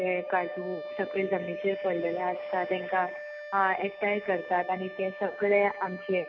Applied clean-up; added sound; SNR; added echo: none; Wind instrument, woodwind instrument; 10 dB; none.